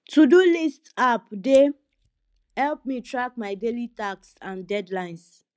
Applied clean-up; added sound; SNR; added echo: neural mask model DeepFilterNet 3.